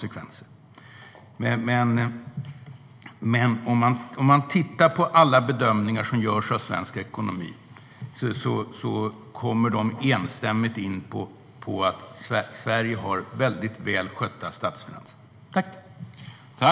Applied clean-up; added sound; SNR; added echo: none; none; none; reverberation time 0.8 s.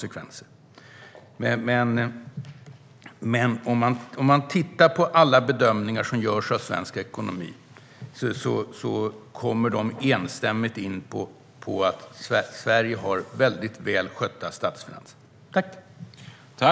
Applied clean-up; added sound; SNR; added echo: none; none; none; none.